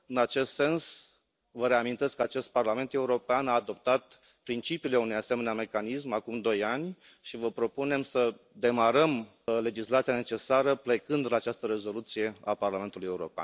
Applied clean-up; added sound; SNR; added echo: none; none; none; none.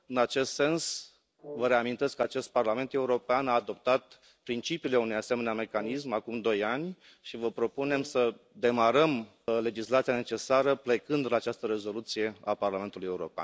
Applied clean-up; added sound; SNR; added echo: none; Brass instrument; 18 dB; none.